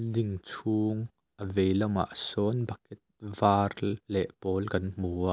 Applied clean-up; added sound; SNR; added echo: none; none; none; none.